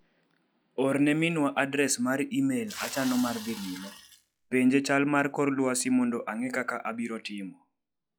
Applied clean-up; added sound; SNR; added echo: classical method log-MMSE.